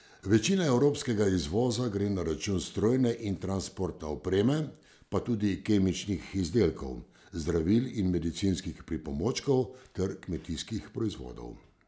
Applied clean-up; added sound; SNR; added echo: none; none; none; none.